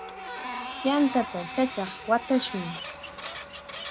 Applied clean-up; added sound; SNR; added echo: none; Printer; 9 dB; none.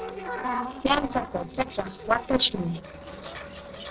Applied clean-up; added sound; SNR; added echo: neural separator model SepFormer DNS4.